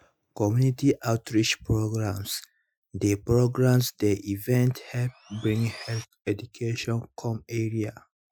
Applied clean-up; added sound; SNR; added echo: classical method Wiener filter.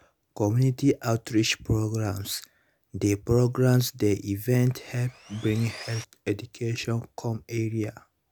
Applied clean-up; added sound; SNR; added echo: none; Sawing; 19 dB; none.